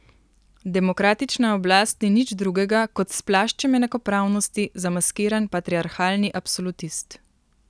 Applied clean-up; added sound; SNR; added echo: none; none; none; none.